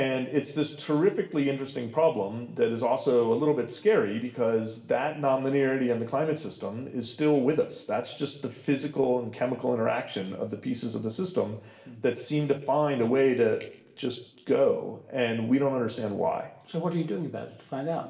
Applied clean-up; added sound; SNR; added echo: none; none; none; reverberation time 0.7 s.